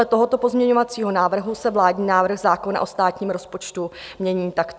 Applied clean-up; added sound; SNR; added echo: none; none; none; none.